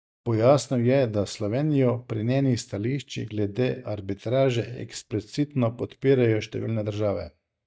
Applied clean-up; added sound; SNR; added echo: neural mask model DeepFilterNet 3.